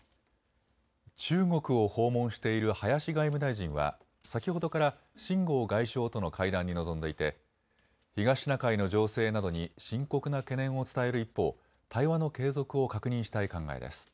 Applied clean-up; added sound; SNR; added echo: none; none; none; none.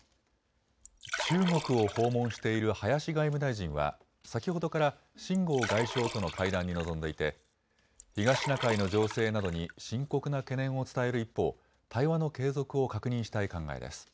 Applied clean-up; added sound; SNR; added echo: none; Liquid; 9 dB; none.